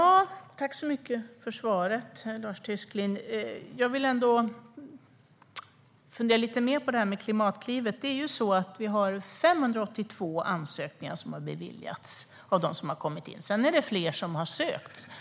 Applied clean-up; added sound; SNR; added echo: none; none; none; none.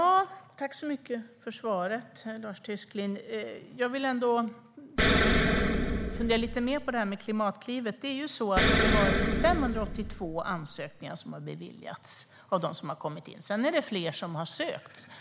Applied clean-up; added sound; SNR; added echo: none; Explosion; -4 dB; none.